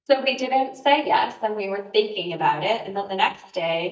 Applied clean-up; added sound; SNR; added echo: neural mask model DeepFilterNet 3.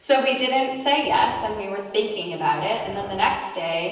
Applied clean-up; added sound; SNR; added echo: none; Dog; 20 dB; reverberation time 1.0 s.